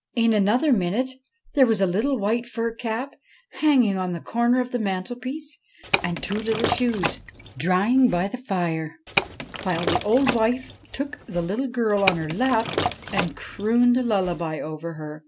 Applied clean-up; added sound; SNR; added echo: none; Liquid; 5 dB; none.